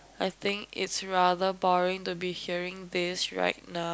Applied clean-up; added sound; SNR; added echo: none; none; none; none.